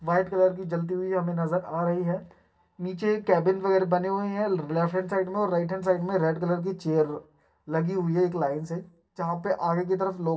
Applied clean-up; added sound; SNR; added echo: none; none; none; reverberation time 0.2 s.